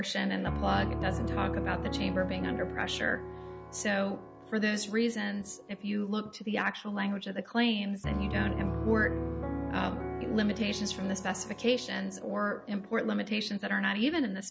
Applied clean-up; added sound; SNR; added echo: none; Piano; 6 dB; none.